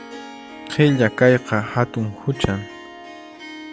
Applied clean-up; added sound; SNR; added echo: none; Harp; 15 dB; none.